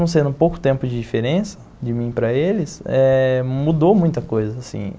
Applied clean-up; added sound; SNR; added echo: none; none; none; none.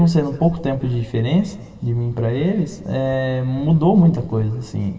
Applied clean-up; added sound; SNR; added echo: none; none; none; reverberation time 1.4 s.